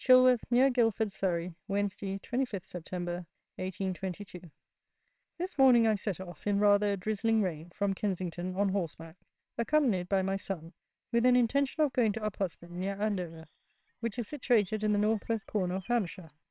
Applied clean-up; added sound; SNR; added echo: neural separator model SepFormer WHAMR!.